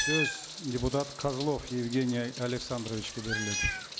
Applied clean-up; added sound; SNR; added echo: none; Meow; 4 dB; none.